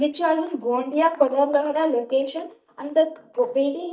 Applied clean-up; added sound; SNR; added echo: neural mask model DeepFilterNet 3.